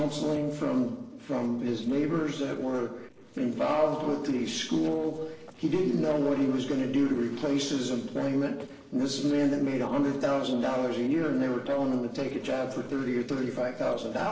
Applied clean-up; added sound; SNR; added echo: neural separator model SepFormer DNS4.